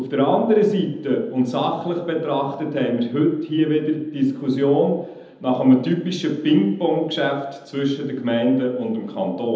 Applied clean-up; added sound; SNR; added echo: none; none; none; reverberation time 0.8 s.